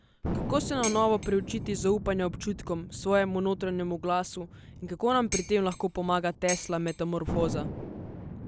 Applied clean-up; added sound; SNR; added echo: none; Thunder + Dishes, pots, and pans; 8 dB; none.